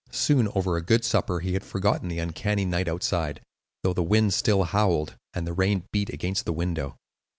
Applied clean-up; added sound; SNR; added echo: none; none; none; none.